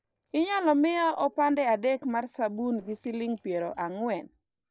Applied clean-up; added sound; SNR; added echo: neural separator model SepFormer DNS4.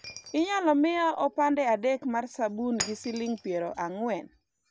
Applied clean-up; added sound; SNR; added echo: none; Shatter; 16 dB; none.